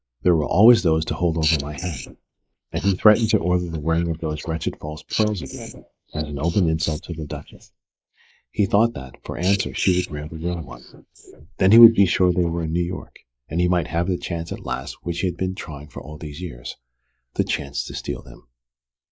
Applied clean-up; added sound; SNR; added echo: neural mask model Resemble Enhance denoiser.